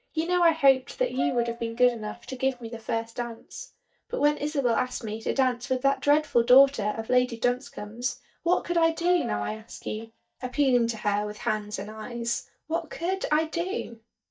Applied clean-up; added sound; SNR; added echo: neural mask model DeepFilterNet 3.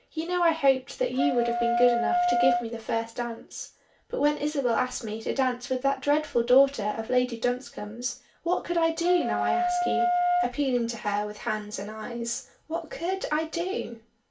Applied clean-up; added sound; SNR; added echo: none; Wind instrument, woodwind instrument; 0 dB; reverberation time 0.3 s.